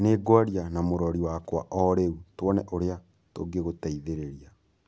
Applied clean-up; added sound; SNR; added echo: none; none; none; none.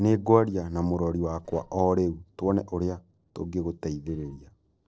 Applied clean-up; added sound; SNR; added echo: neural separator model SepFormer DNS4.